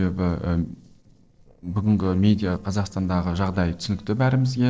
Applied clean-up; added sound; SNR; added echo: neural separator model SepFormer DNS4.